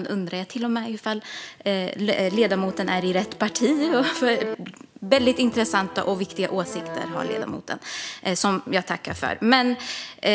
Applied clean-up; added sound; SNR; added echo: none; Accordion; 10 dB; none.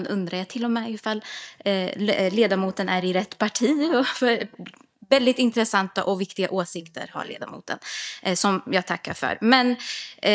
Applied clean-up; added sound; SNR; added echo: neural mask model DeepFilterNet 3.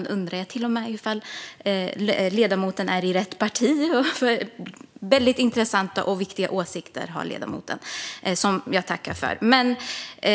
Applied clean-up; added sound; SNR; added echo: none; none; none; none.